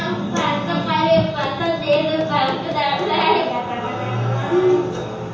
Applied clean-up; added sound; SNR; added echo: none; Run; 18 dB; reverberation time 0.7 s.